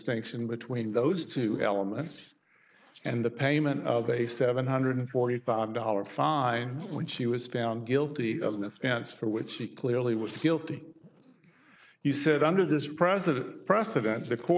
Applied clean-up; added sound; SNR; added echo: neural mask model Resemble Enhance denoiser.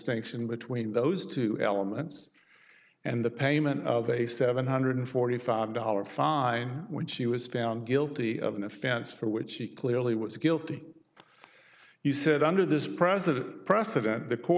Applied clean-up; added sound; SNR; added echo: none; none; none; none.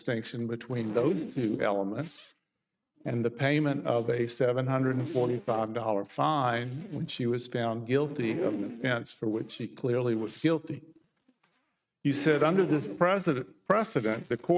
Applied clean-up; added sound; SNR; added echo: neural mask model RNNoise.